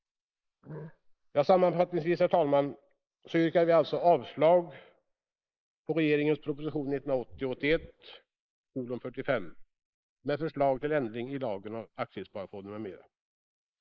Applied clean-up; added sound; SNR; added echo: neural mask model Resemble Enhance denoiser.